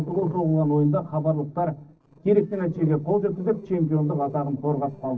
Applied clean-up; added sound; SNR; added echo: neural separator model SepFormer DNS4.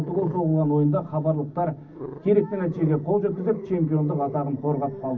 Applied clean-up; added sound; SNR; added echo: none; Growling; 16 dB; reverberation time 0.4 s.